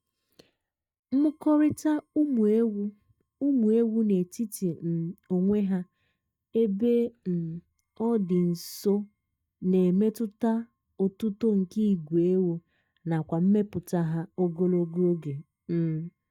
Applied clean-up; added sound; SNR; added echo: neural mask model DeepFilterNet 3.